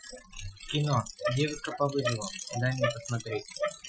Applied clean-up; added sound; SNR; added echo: classical method Wiener filter.